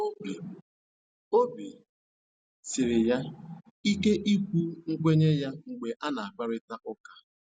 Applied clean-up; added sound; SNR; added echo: none; Brass instrument; 20 dB; none.